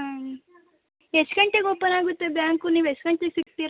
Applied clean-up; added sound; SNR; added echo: none; none; none; none.